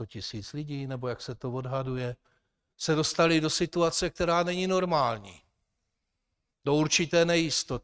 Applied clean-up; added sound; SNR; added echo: neural mask model RNNoise.